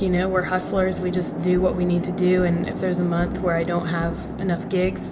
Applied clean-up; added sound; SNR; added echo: none; Chatter / Traffic noise, roadway noise / Train; 8 dB; reverberation time 1.0 s.